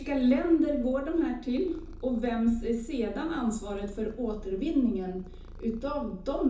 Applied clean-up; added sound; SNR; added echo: none; Purr; 14 dB; reverberation time 0.6 s.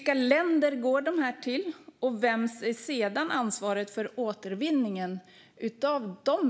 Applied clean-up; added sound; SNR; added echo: none; none; none; none.